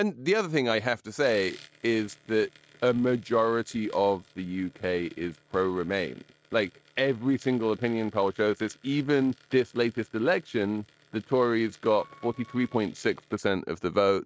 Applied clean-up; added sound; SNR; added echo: neural mask model RNNoise.